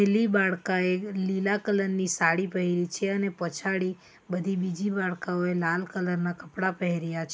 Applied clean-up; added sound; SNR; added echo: none; none; none; none.